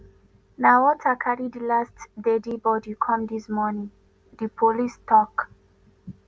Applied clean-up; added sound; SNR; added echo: none; none; none; none.